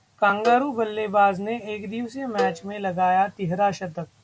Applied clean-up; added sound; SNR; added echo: none; Cowbell; 10 dB; none.